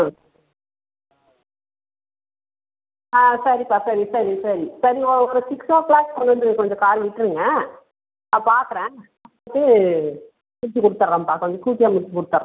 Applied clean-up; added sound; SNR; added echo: none; none; none; none.